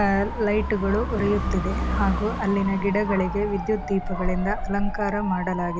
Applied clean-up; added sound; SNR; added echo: none; Motorcycle / Dog; 3 dB; none.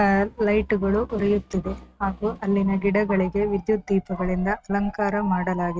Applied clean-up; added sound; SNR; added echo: neural mask model RNNoise.